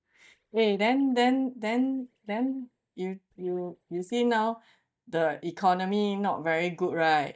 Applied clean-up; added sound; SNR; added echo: neural mask model DeepFilterNet 3.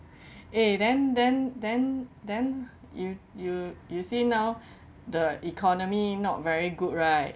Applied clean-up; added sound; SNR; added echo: none; none; none; none.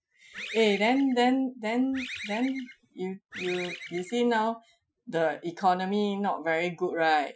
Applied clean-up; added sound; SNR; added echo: classical method Wiener filter.